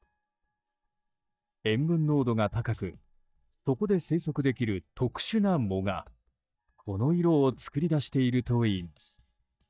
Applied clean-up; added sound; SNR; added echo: neural mask model DeepFilterNet 3.